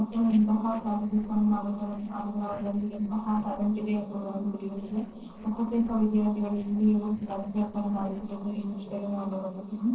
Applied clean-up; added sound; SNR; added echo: neural separator model SepFormer DNS4.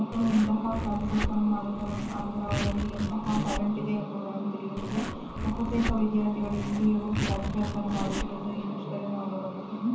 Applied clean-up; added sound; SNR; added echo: none; Zipper (clothing); 5 dB; reverberation time 0.9 s.